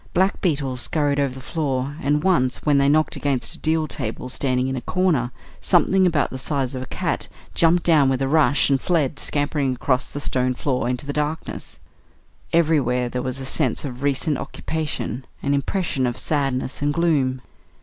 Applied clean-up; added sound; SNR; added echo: none; none; none; none.